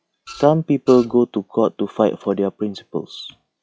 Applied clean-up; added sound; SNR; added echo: classical method log-MMSE.